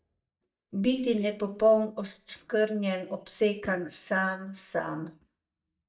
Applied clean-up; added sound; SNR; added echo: neural mask model DeepFilterNet 3.